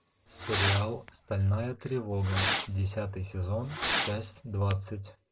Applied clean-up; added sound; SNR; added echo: none; Fireworks; 4 dB; none.